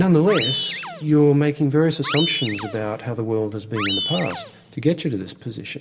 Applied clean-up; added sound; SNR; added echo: none; Animal; 9 dB; reverberation time 2.0 s.